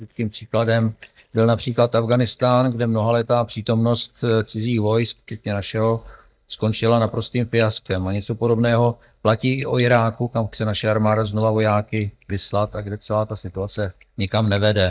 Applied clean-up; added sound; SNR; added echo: neural mask model DeepFilterNet 3.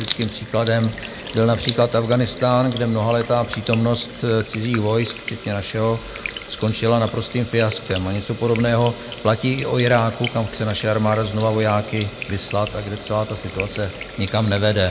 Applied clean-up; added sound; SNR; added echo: none; Sink (filling or washing) / Water tap, faucet; 14 dB; none.